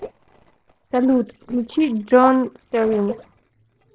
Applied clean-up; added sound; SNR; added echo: neural separator model SepFormer DNS4.